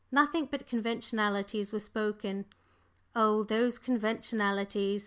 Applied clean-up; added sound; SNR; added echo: none; none; none; none.